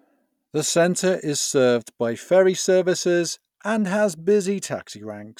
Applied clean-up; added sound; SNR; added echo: none; none; none; none.